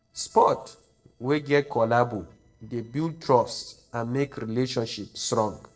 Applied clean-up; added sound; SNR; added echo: neural separator model SepFormer DNS4.